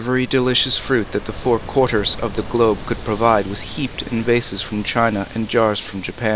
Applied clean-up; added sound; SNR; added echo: none; Ocean; 13 dB; none.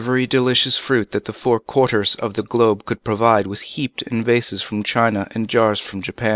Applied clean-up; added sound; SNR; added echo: none; none; none; none.